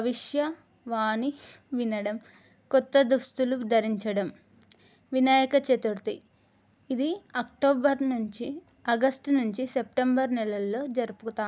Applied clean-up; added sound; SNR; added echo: none; none; none; none.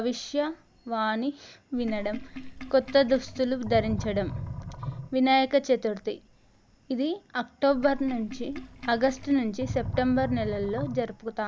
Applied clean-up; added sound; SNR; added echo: none; Sink (filling or washing); 11 dB; none.